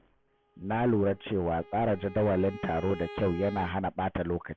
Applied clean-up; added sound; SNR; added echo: none; Bowed string instrument; 18 dB; none.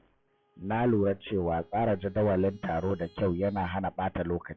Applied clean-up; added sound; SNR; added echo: classical method log-MMSE.